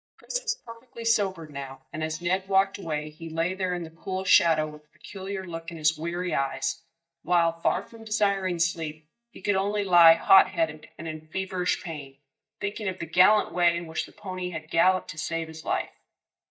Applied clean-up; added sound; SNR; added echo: neural mask model DeepFilterNet 3.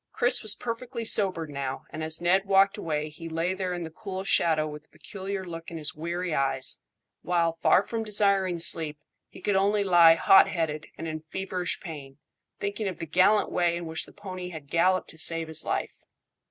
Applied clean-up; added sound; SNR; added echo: none; none; none; none.